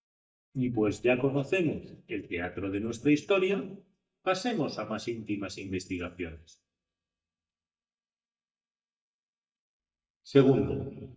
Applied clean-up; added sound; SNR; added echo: neural mask model DeepFilterNet 3.